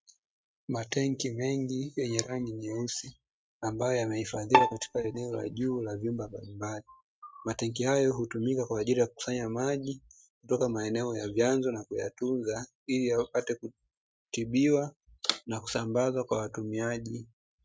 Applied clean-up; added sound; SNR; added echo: neural mask model RNNoise.